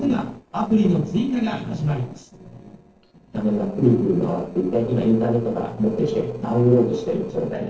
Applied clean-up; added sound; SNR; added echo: neural separator model SepFormer DNS4.